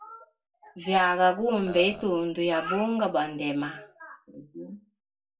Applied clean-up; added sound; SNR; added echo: none; Burping, eructation; 12 dB; reverberation time 0.2 s.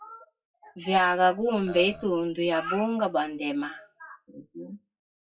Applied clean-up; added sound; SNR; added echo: classical method WPE with log-MMSE.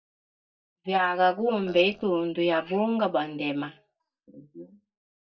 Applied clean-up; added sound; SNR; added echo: neural mask model DeepFilterNet 3.